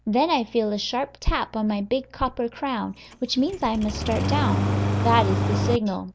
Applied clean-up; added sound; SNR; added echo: none; Engine starting; 0 dB; none.